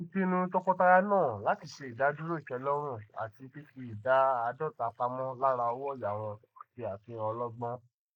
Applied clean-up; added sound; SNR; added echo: neural mask model Resemble Enhance denoiser.